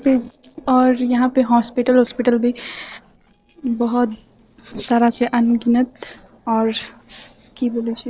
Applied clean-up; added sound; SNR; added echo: neural separator model SepFormer DNS4.